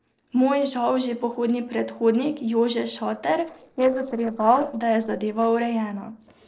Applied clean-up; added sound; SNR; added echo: neural separator model SepFormer DNS4.